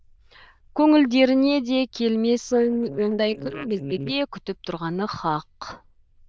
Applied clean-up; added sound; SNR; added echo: neural diffusion model UNIVERSE++.